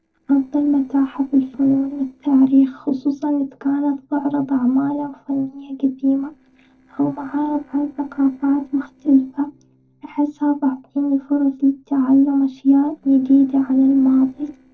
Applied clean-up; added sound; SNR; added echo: neural separator model SepFormer DNS4.